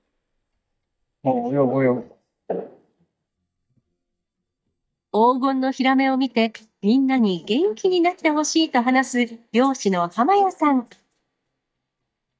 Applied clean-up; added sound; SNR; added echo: neural mask model DeepFilterNet 3.